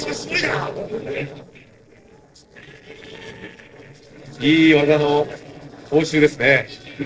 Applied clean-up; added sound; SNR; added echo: neural separator model SepFormer DNS4.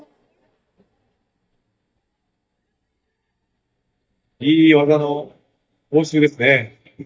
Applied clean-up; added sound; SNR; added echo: neural mask model DeepFilterNet 3.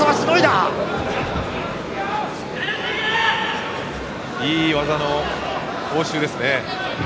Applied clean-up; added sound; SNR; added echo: none; none; none; none.